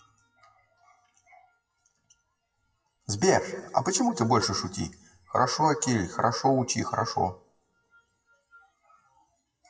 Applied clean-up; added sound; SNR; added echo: classical method WPE with log-MMSE.